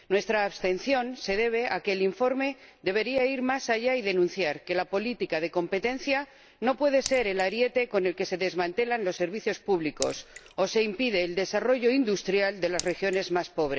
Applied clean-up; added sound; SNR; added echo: none; Raindrop / Splash, splatter; 14 dB; none.